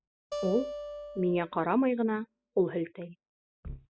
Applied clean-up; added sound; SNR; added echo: classical method spectral subtraction.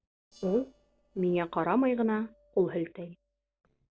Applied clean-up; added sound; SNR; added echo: neural separator model SepFormer DNS4.